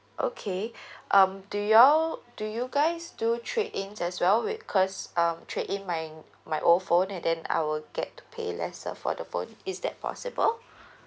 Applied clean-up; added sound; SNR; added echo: none; none; none; none.